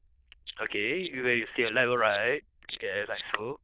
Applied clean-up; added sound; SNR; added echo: neural diffusion model UNIVERSE++.